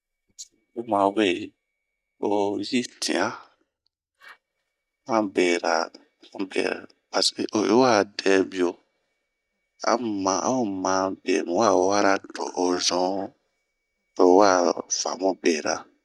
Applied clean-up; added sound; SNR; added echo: neural mask model DeepFilterNet 3.